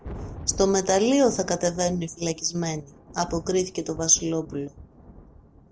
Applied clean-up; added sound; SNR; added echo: none; Thunder; 16 dB; none.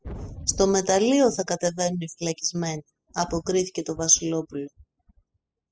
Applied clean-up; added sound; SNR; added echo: classical method spectral subtraction.